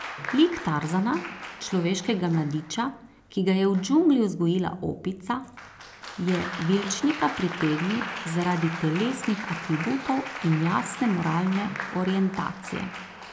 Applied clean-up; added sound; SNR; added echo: none; Applause; 11 dB; none.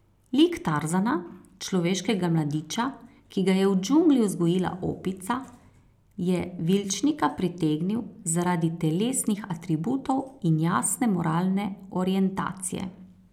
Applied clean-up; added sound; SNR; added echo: none; none; none; none.